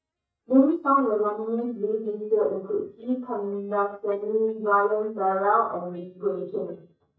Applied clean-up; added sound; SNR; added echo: neural mask model DeepFilterNet 3.